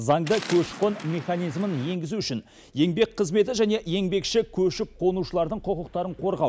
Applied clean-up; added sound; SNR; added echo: none; Waves, surf; 15 dB; none.